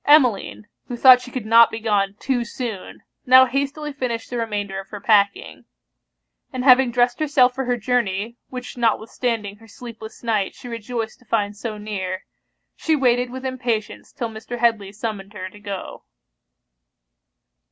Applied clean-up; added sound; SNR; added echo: none; none; none; none.